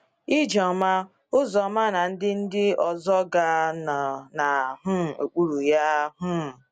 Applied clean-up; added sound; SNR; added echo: none; none; none; none.